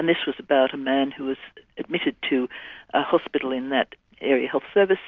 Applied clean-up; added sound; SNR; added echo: none; none; none; none.